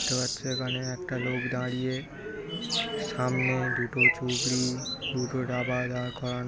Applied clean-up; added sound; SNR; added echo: none; Bird; 2 dB; none.